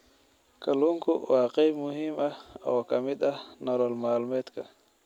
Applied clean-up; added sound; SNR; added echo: none; none; none; none.